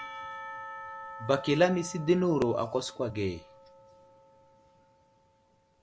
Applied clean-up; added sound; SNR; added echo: none; Church bell / Percussion; 14 dB; none.